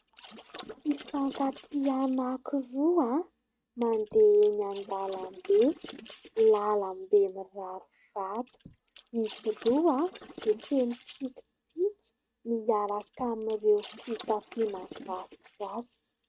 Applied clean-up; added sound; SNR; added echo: neural mask model RNNoise.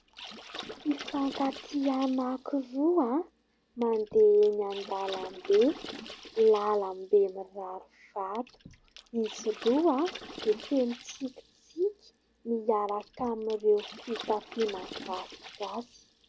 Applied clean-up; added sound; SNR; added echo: none; Water / Splash, splatter; 16 dB; none.